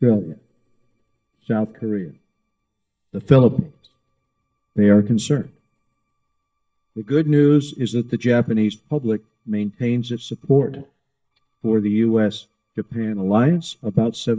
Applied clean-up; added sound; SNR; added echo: neural mask model DeepFilterNet 3.